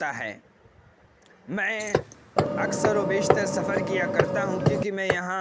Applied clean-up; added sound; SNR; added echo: none; Vehicle + Hammer; -5 dB; none.